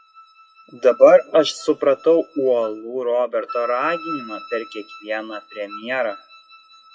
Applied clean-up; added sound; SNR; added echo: classical method WPE with log-MMSE.